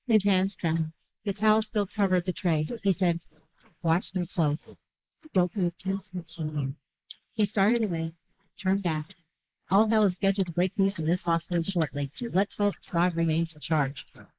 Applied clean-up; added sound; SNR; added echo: neural mask model Resemble Enhance denoiser.